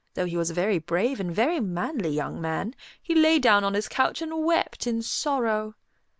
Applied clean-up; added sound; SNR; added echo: none; none; none; none.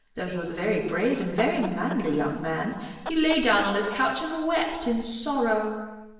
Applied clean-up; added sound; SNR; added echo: none; Chicken, rooster; 16 dB; reverberation time 1.2 s.